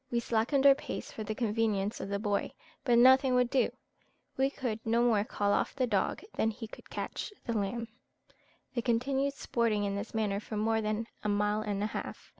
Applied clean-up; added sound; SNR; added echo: none; none; none; none.